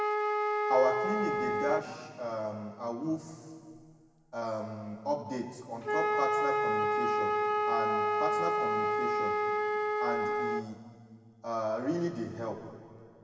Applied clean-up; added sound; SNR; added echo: none; Wind instrument, woodwind instrument; -4 dB; reverberation time 2.0 s.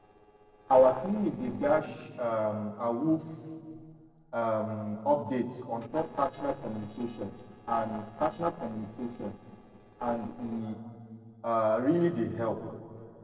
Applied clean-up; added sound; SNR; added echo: neural separator model SepFormer DNS4.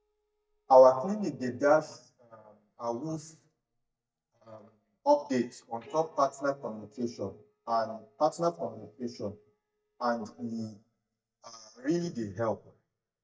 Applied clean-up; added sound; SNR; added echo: neural mask model DeepFilterNet 3.